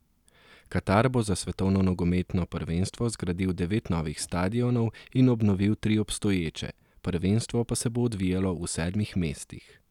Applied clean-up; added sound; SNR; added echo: none; none; none; none.